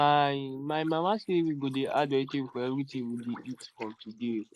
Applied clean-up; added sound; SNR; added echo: neural mask model Resemble Enhance denoiser.